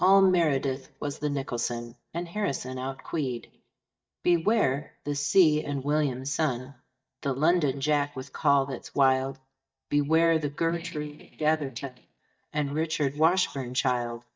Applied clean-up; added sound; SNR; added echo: neural mask model DeepFilterNet 3.